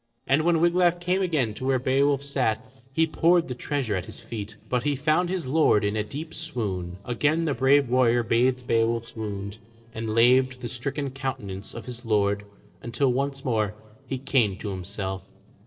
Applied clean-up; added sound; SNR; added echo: neural separator model SepFormer DNS4.